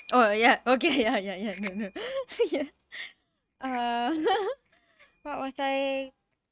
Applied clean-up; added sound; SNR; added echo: neural mask model RNNoise.